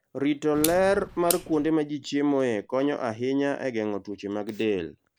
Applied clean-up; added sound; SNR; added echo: none; Clock; 11 dB; none.